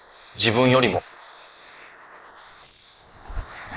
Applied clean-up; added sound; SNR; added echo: neural mask model Resemble Enhance denoiser.